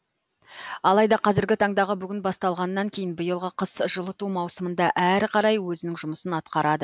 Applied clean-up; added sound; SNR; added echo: none; none; none; none.